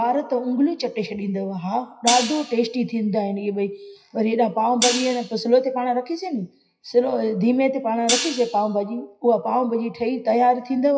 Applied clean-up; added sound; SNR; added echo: classical method WPE with log-MMSE.